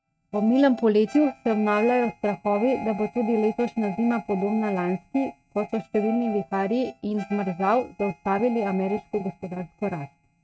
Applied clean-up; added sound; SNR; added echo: neural mask model RNNoise.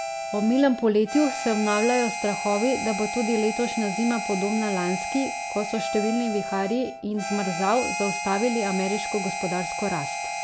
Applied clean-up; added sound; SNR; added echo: none; Harmonica; 5 dB; none.